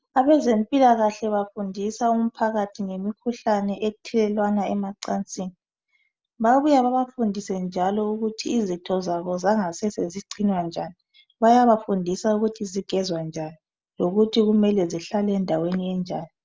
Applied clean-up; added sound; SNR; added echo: none; none; none; none.